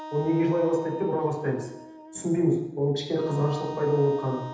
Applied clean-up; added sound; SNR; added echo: none; Wind instrument, woodwind instrument; 14 dB; reverberation time 0.9 s.